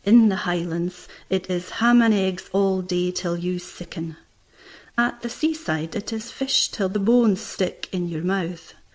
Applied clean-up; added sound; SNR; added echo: none; none; none; none.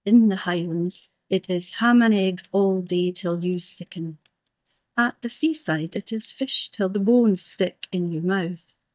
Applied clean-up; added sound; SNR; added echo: neural mask model DeepFilterNet 3.